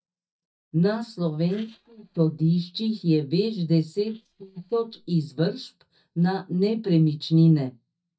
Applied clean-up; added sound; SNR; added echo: neural mask model DeepFilterNet 3.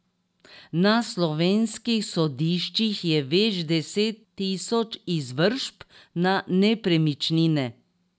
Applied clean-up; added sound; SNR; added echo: none; none; none; none.